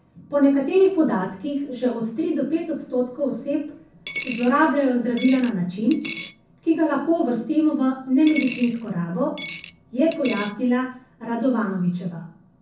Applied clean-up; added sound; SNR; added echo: none; Coin (dropping); 15 dB; reverberation time 0.6 s.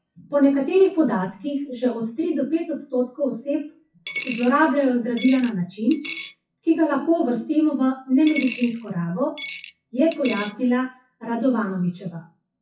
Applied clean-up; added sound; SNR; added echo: classical method WPE with log-MMSE.